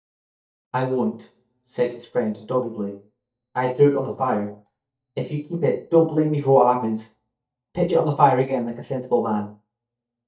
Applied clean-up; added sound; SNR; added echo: neural mask model DeepFilterNet 3.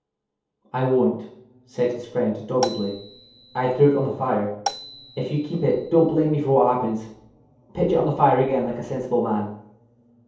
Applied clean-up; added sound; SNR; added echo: none; Marimba, xylophone; 13 dB; reverberation time 0.7 s.